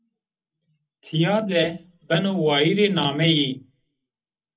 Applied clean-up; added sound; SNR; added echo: none; none; none; reverberation time 0.4 s.